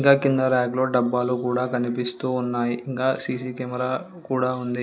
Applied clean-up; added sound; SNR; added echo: none; none; none; none.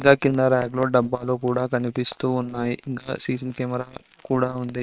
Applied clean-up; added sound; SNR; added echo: neural separator model SepFormer WHAM!.